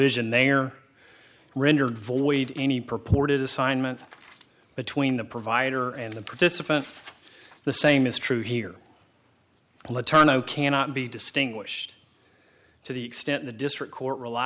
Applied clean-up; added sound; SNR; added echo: none; none; none; none.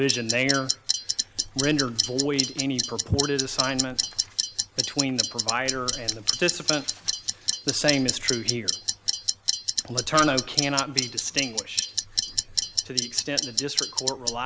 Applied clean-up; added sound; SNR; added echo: none; Clock; 0 dB; none.